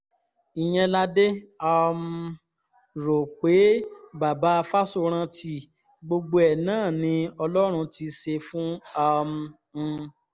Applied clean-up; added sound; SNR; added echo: none; none; none; none.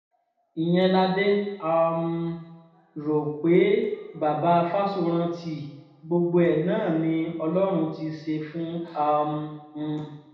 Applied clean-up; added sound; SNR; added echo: none; none; none; reverberation time 0.8 s.